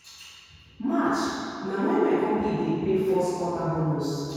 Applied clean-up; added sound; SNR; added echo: none; none; none; reverberation time 2.2 s.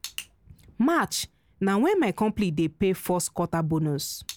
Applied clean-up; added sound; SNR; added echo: none; none; none; none.